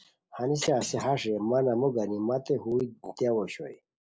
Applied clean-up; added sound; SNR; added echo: neural mask model Resemble Enhance denoiser.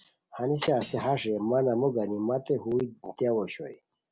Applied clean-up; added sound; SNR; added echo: none; Thump, thud; 18 dB; none.